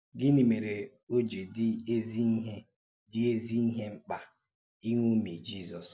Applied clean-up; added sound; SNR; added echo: none; none; none; none.